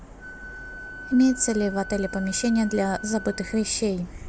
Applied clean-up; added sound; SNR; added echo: none; Wind instrument, woodwind instrument; 15 dB; none.